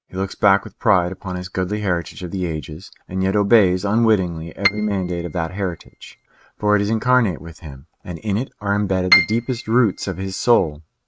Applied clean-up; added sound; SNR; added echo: neural mask model RNNoise.